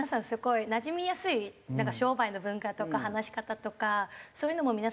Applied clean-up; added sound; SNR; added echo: none; none; none; none.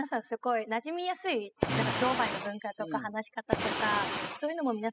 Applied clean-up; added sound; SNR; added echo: classical method spectral subtraction.